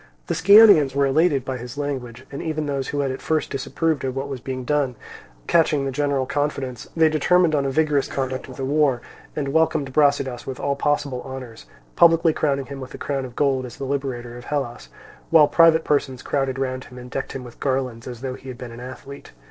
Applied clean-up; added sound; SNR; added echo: neural separator model SepFormer DNS4.